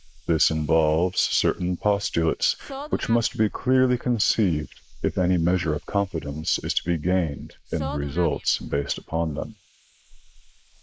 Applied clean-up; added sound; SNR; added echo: neural mask model Resemble Enhance denoiser.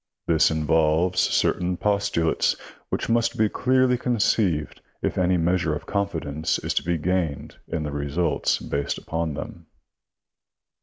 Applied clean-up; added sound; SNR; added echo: none; none; none; none.